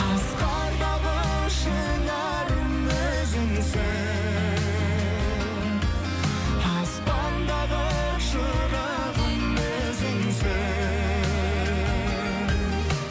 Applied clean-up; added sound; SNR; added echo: none; none; none; none.